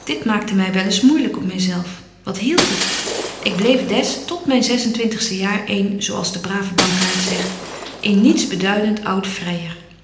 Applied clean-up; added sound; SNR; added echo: none; Shatter; 8 dB; reverberation time 0.9 s.